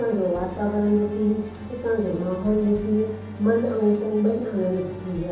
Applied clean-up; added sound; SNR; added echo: none; Musical instrument; 16 dB; reverberation time 0.7 s.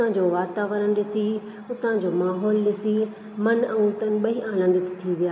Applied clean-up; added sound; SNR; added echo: none; none; none; none.